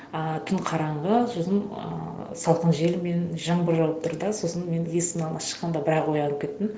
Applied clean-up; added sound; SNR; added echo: none; none; none; none.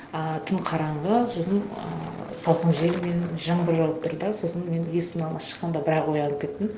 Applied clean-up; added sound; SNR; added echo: none; Skateboard; 18 dB; none.